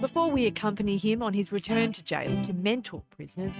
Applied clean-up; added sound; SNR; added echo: neural mask model RNNoise.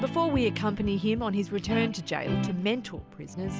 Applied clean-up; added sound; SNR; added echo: none; Guitar; 6 dB; none.